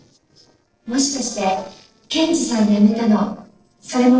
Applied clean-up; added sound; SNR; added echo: neural separator model SepFormer DNS4.